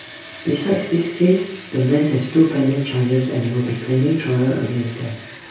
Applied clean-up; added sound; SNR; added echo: none; Engine / Drill; 20 dB; reverberation time 0.6 s.